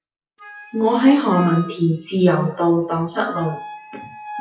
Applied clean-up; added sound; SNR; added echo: classical method WPE with log-MMSE.